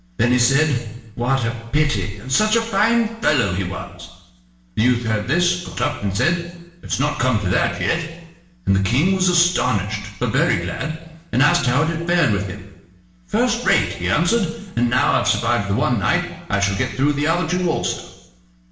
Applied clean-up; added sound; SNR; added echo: none; none; none; reverberation time 0.9 s.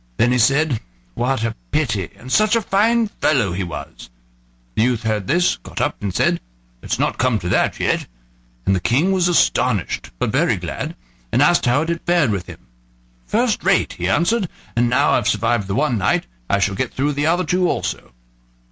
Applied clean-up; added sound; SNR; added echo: none; none; none; none.